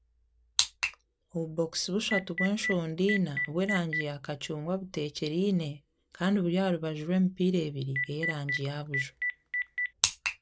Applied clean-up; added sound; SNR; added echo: none; Telephone; 4 dB; none.